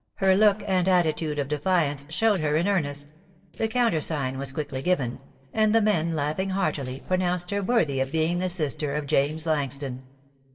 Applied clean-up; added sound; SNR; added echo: neural separator model SepFormer DNS4.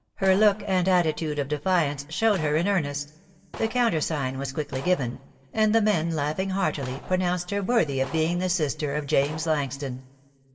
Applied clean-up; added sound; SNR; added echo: none; Gunshot, gunfire; 19 dB; reverberation time 0.8 s.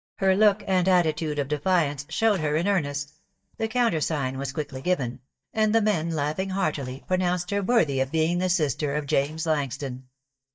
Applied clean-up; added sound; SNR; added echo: neural mask model DeepFilterNet 3.